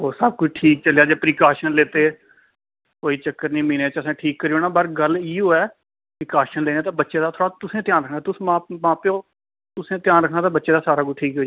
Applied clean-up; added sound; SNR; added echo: none; none; none; none.